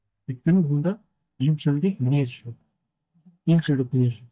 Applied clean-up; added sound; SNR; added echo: neural mask model DeepFilterNet 3.